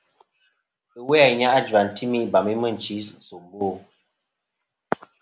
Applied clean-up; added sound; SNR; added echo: none; none; none; none.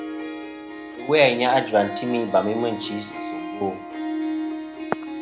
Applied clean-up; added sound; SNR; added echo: none; Harp; 7 dB; none.